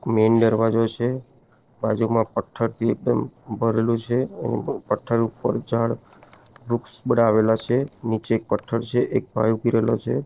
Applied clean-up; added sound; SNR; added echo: neural separator model SepFormer DNS4.